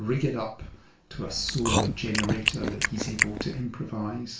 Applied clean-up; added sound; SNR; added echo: none; Chewing, mastication; -2 dB; reverberation time 0.3 s.